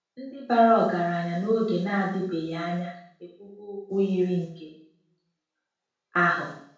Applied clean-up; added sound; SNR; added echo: none; none; none; reverberation time 0.6 s.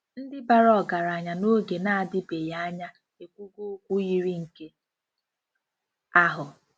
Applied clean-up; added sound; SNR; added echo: none; none; none; none.